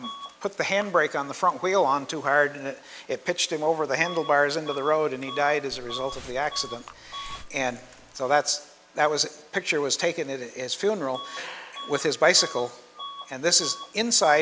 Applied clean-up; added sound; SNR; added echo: none; Liquid + Bus / Alarm; 17 dB; none.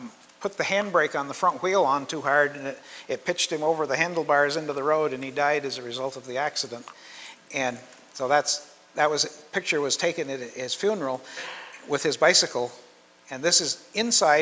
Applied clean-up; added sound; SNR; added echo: none; none; none; none.